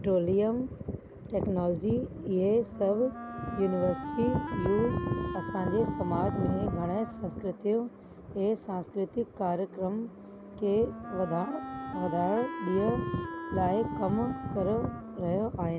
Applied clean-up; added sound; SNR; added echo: none; Wind instrument, woodwind instrument; 10 dB; none.